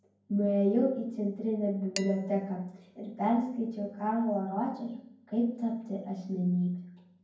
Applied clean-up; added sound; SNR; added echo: none; Dishes, pots, and pans; 17 dB; reverberation time 0.9 s.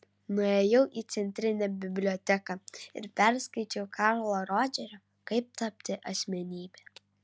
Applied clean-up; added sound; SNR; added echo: none; none; none; none.